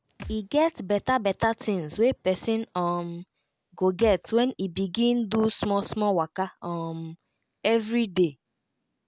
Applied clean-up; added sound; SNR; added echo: none; Thump, thud; 18 dB; none.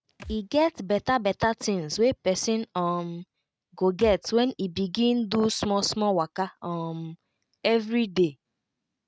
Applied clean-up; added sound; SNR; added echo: neural mask model RNNoise.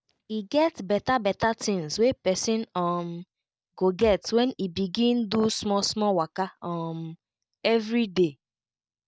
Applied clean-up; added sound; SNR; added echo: neural mask model DeepFilterNet 3.